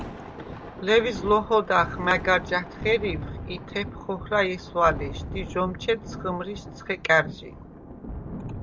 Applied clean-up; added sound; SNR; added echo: none; Thunder; 10 dB; none.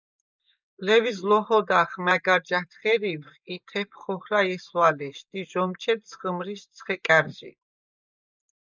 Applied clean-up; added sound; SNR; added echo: neural mask model Resemble Enhance denoiser.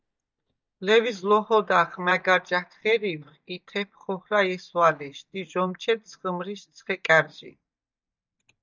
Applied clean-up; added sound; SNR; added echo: neural mask model DeepFilterNet 3.